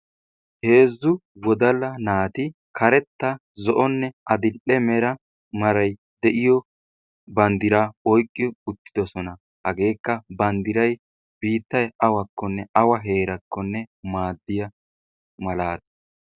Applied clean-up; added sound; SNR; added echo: none; none; none; none.